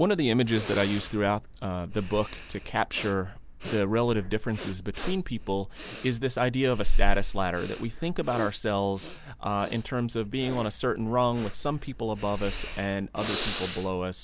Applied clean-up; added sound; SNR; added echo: none; Breathing; 3 dB; none.